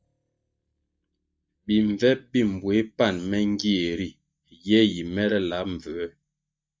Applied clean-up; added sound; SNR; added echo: neural mask model DeepFilterNet 3.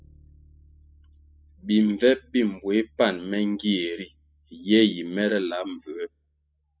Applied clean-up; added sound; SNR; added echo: classical method spectral subtraction.